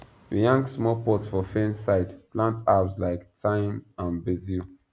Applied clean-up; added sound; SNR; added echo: none; none; none; none.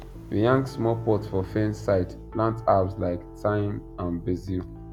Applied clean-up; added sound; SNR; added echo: none; Piano; 15 dB; none.